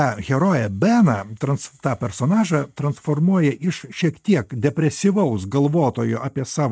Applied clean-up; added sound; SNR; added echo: neural mask model RNNoise.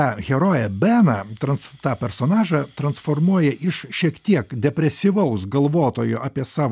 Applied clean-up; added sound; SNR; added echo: none; Rattle (instrument); 19 dB; none.